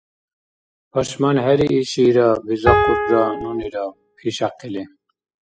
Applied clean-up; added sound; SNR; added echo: classical method spectral subtraction.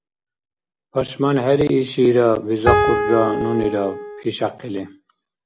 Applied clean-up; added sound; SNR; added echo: none; Piano; 0 dB; none.